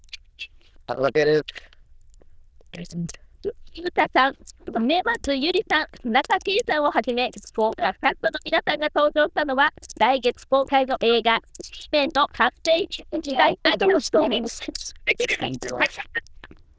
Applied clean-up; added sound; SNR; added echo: neural diffusion model UNIVERSE++.